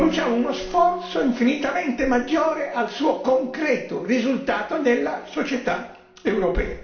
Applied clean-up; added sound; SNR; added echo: none; Piano; 18 dB; reverberation time 0.6 s.